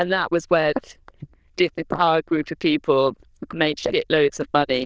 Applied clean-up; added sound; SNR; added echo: neural diffusion model UNIVERSE++.